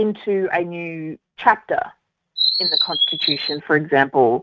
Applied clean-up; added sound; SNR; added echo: neural mask model RNNoise.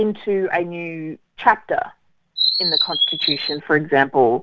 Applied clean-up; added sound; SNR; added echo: none; Chirp, tweet; -1 dB; none.